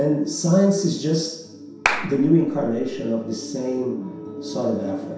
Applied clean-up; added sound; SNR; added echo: none; Clapping; 5 dB; reverberation time 0.7 s.